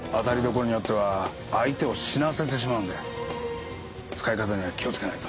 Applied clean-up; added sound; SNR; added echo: none; none; none; none.